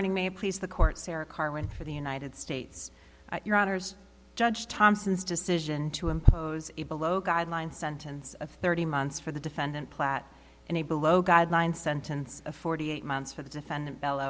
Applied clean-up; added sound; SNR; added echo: none; none; none; none.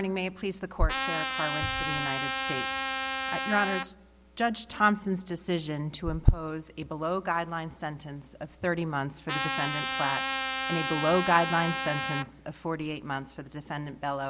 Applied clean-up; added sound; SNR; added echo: none; Trumpet; 1 dB; none.